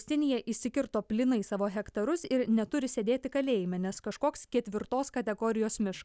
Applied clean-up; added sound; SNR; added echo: none; none; none; none.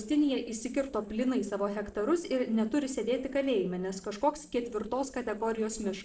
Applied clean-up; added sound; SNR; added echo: neural separator model SepFormer DNS4.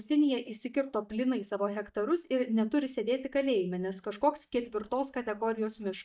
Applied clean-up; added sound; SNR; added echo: neural mask model DeepFilterNet 3.